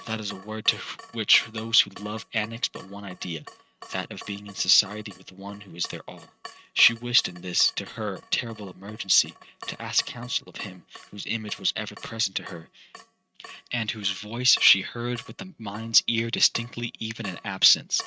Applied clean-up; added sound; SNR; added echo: neural mask model RNNoise.